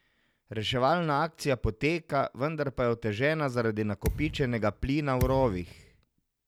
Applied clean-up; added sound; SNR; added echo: none; Thump, thud; 7 dB; none.